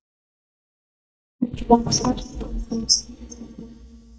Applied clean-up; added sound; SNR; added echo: neural mask model DeepFilterNet 3.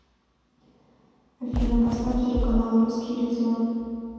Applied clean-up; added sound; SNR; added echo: none; Fireworks; 2 dB; reverberation time 2.1 s.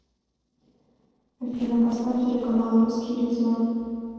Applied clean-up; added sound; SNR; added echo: neural separator model SepFormer DNS4.